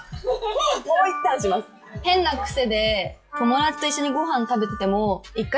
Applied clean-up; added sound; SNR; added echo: classical method WPE with log-MMSE.